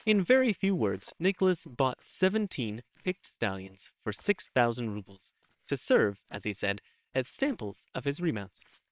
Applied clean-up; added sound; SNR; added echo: neural separator model SepFormer WHAMR!.